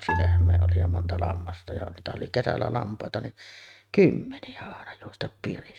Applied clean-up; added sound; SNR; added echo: neural mask model RNNoise.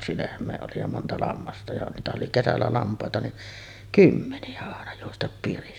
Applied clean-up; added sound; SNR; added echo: none; none; none; none.